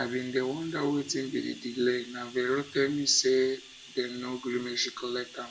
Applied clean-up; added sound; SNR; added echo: none; Bathtub (filling or washing); 19 dB; reverberation time 0.4 s.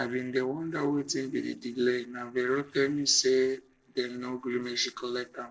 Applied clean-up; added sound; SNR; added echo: neural separator model SepFormer DNS4.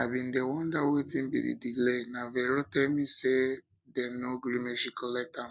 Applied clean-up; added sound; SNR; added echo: none; none; none; none.